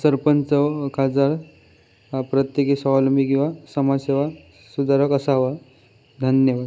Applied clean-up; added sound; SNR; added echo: none; none; none; none.